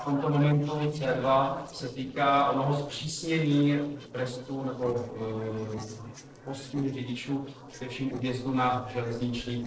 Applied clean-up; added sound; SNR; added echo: neural separator model SepFormer DNS4.